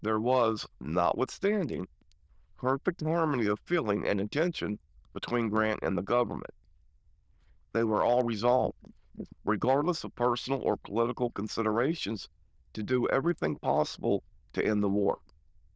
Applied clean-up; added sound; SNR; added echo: neural diffusion model UNIVERSE++.